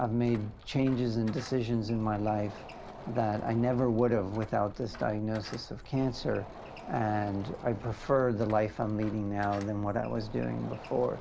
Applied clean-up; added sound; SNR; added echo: none; Door; 15 dB; none.